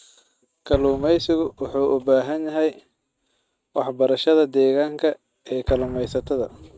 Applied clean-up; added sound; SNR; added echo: neural mask model RNNoise.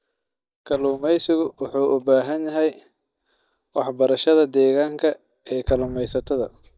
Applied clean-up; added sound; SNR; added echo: neural mask model DeepFilterNet 3.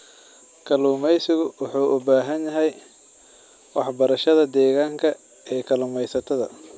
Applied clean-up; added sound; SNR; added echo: none; none; none; none.